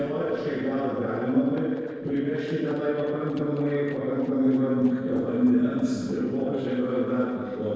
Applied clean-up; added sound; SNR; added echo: neural separator model SepFormer DNS4.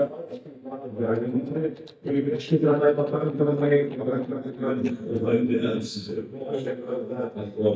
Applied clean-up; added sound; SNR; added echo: neural mask model DeepFilterNet 3.